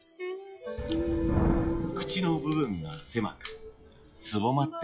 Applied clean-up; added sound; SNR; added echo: classical method log-MMSE.